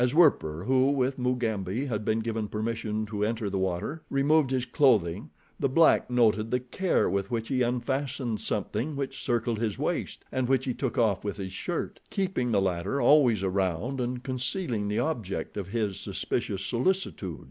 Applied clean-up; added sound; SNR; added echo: none; none; none; none.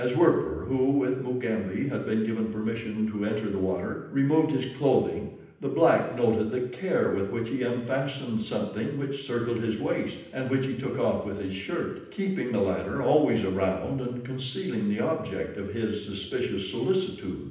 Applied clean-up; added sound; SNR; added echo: none; none; none; reverberation time 0.9 s.